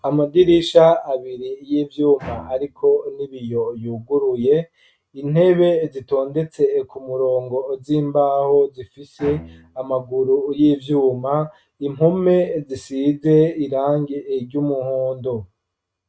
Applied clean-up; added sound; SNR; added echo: neural mask model RNNoise.